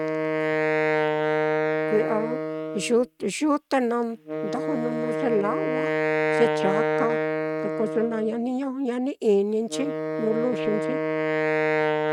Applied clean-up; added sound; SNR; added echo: neural mask model RNNoise.